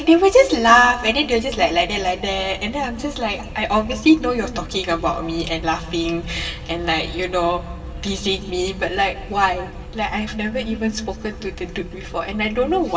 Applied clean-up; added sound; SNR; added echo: none; none; none; reverberation time 1.3 s.